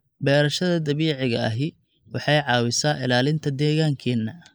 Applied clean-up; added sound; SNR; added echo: neural mask model Resemble Enhance denoiser.